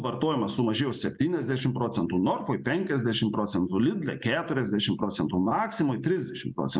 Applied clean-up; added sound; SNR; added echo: none; none; none; none.